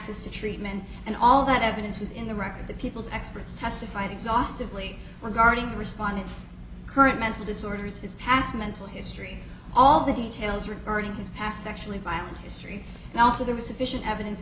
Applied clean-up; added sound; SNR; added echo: none; none; none; none.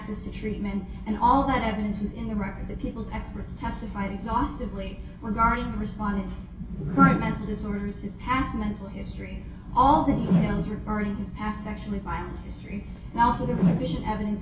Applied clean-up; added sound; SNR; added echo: none; Whoosh, swoosh, swish; 0 dB; reverberation time 0.2 s.